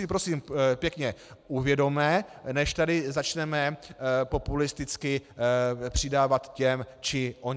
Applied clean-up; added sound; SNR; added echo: none; none; none; none.